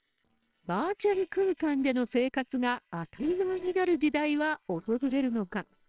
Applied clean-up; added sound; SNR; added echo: neural separator model SepFormer WHAMR!.